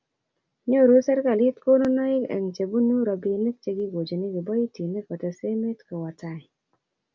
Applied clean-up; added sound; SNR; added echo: none; none; none; none.